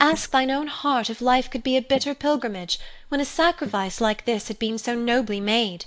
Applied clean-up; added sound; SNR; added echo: neural mask model Resemble Enhance denoiser.